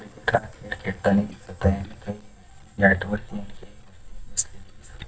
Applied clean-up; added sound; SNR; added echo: neural mask model DeepFilterNet 3.